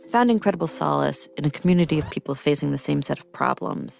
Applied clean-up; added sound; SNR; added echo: none; Zipper (clothing); 13 dB; none.